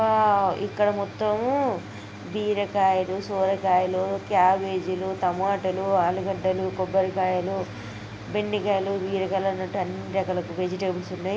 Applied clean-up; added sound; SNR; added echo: none; none; none; none.